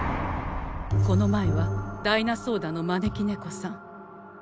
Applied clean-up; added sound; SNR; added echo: none; none; none; none.